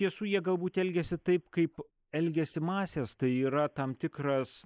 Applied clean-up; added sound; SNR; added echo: neural mask model Resemble Enhance denoiser.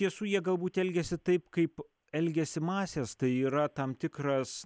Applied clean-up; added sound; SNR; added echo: none; none; none; none.